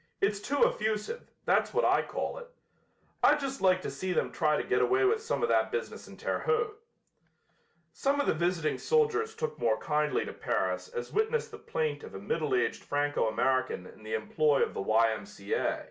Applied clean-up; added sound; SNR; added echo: none; none; none; none.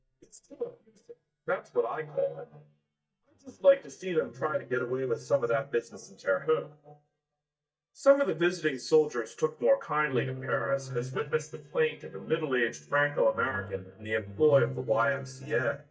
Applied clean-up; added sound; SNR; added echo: neural mask model DeepFilterNet 3.